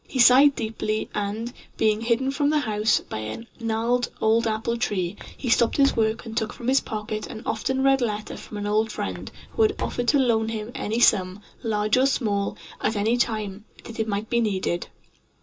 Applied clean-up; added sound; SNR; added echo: none; Walk, footsteps; 12 dB; reverberation time 0.2 s.